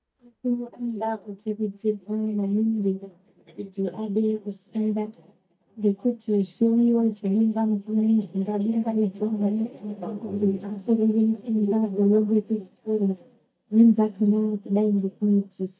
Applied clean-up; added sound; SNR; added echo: neural mask model DeepFilterNet 3.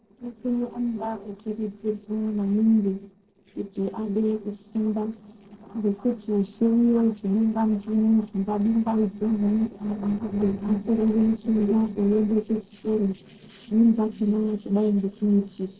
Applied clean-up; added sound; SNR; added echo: neural separator model SepFormer DNS4.